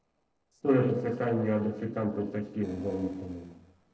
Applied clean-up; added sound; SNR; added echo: neural separator model SepFormer DNS4.